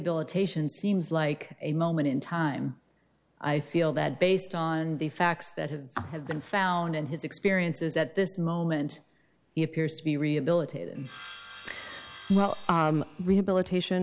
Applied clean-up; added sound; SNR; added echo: none; Sawing; 13 dB; none.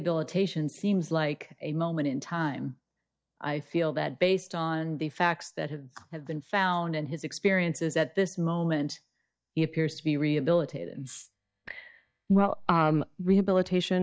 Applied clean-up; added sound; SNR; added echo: neural mask model DeepFilterNet 3.